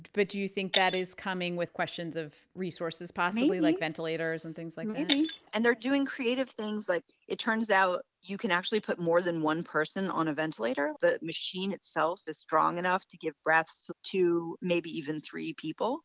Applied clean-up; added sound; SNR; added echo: none; Shatter; 10 dB; none.